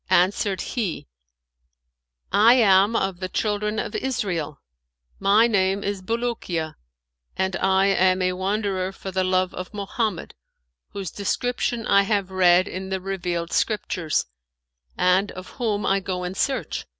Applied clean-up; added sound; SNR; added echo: none; none; none; none.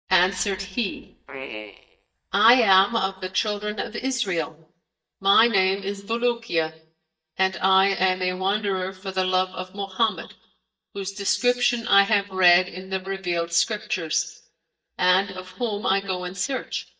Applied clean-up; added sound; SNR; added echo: neural mask model DeepFilterNet 3.